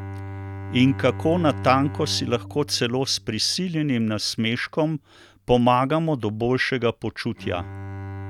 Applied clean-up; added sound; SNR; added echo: none; Bowed string instrument; 13 dB; none.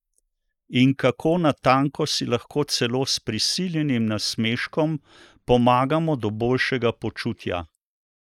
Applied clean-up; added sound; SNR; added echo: neural mask model Resemble Enhance denoiser.